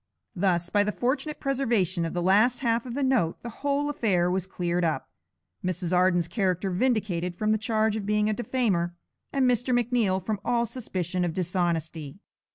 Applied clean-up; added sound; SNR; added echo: none; none; none; none.